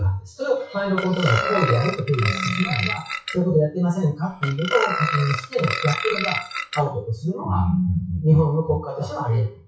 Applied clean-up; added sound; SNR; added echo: classical method WPE with log-MMSE.